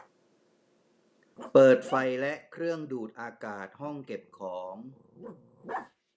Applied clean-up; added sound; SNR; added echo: none; Growling; 17 dB; none.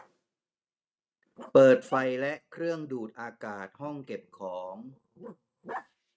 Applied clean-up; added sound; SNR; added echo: neural mask model RNNoise.